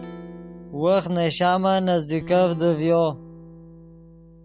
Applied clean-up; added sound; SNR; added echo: none; Guitar; 17 dB; none.